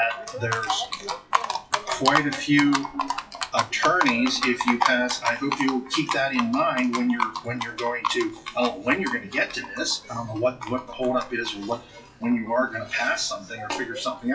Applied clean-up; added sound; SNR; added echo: classical method WPE with log-MMSE.